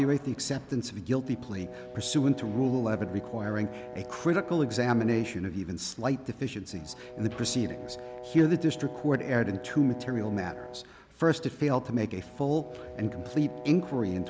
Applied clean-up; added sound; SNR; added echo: none; Brass instrument; 15 dB; none.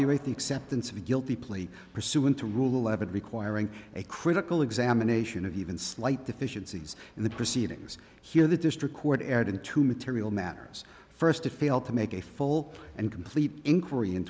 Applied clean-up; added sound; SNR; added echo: none; none; none; none.